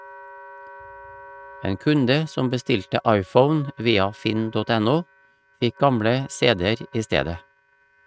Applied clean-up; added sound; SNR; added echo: neural mask model RNNoise.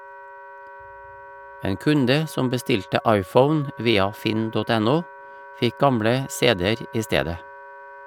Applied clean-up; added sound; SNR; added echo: none; Wind instrument, woodwind instrument; 18 dB; none.